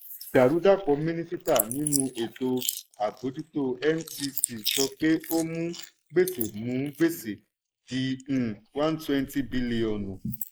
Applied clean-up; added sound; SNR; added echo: neural mask model Resemble Enhance denoiser.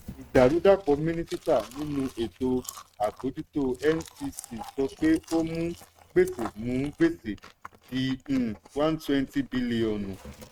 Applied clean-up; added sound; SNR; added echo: neural mask model RNNoise.